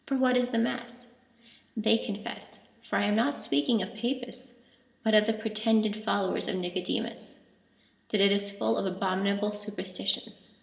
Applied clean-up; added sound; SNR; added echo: none; none; none; reverberation time 1.1 s.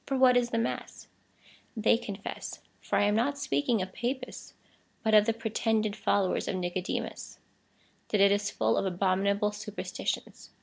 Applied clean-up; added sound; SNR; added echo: none; none; none; none.